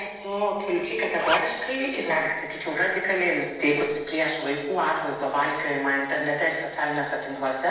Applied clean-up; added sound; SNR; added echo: none; Zipper (clothing); 5 dB; reverberation time 0.9 s.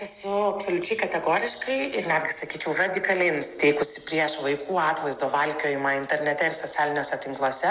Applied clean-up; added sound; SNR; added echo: none; none; none; none.